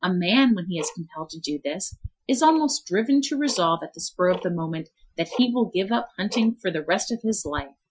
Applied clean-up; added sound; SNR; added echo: classical method Wiener filter.